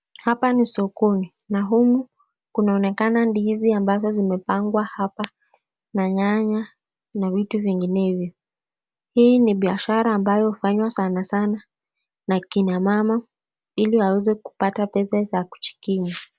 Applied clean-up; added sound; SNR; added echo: none; none; none; none.